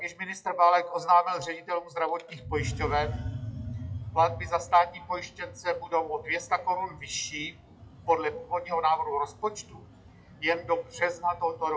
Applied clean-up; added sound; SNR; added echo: classical method WPE with log-MMSE.